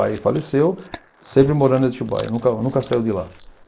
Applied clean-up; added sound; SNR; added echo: neural mask model Resemble Enhance denoiser.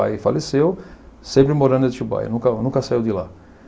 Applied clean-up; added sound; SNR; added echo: none; none; none; none.